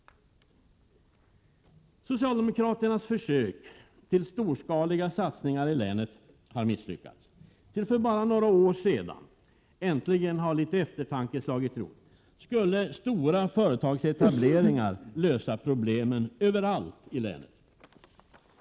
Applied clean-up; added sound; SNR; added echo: none; none; none; none.